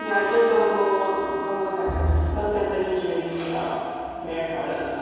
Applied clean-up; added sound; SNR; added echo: none; Trumpet; 12 dB; reverberation time 2.2 s.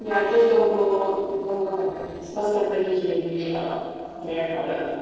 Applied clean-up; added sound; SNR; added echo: neural separator model SepFormer DNS4.